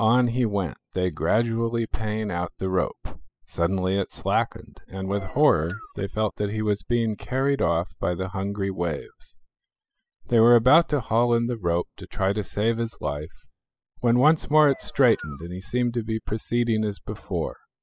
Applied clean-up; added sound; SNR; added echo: classical method spectral subtraction.